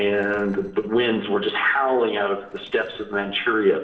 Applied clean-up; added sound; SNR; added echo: neural separator model SepFormer DNS4.